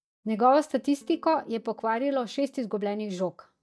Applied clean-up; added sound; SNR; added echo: neural mask model DeepFilterNet 3.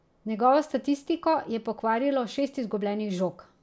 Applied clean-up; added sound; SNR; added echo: none; none; none; none.